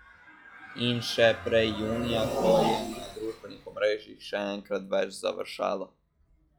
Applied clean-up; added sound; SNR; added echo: classical method log-MMSE.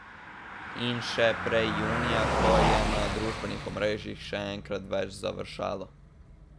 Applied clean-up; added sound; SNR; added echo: none; Car passing by; 1 dB; none.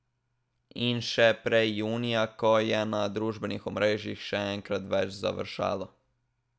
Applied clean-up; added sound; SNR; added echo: none; none; none; none.